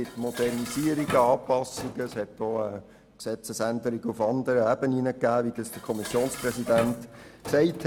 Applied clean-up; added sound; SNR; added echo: none; Dishes, pots, and pans; 14 dB; none.